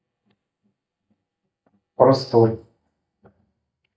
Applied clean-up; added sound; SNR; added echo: neural mask model DeepFilterNet 3.